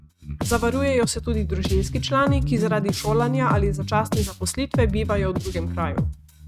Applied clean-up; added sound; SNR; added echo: neural mask model RNNoise.